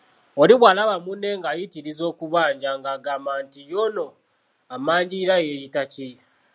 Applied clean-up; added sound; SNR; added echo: none; none; none; none.